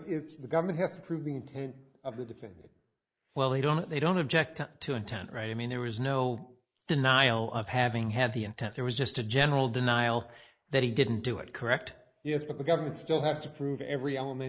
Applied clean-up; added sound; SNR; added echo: neural mask model Resemble Enhance denoiser.